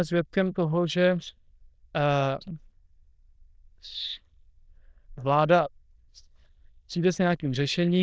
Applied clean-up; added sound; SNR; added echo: neural diffusion model UNIVERSE++.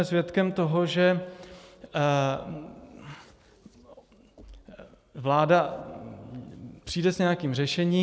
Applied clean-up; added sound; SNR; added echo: none; none; none; none.